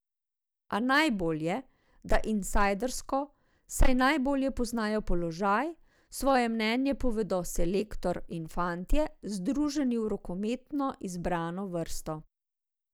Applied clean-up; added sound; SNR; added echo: none; none; none; none.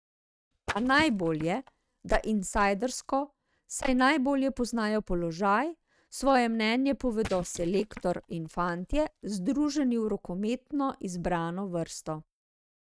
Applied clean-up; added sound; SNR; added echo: neural mask model RNNoise.